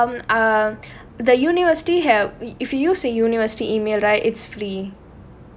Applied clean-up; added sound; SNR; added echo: none; none; none; none.